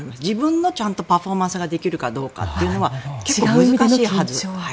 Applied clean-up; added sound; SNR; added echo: none; none; none; none.